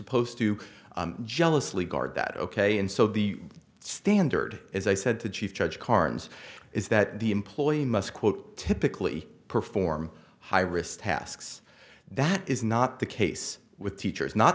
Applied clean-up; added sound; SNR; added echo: none; none; none; none.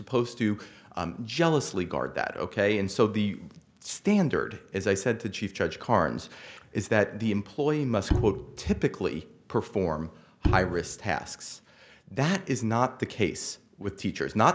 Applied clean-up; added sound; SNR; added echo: none; Bowed string instrument; 3 dB; none.